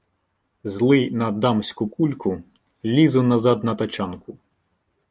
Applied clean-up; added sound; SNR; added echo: none; none; none; none.